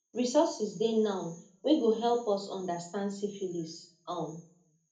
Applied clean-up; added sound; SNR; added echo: none; none; none; reverberation time 0.3 s.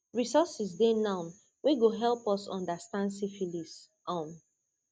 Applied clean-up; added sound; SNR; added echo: none; none; none; none.